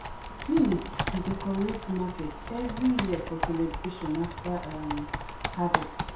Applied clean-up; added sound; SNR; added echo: none; Computer keyboard; 3 dB; reverberation time 0.6 s.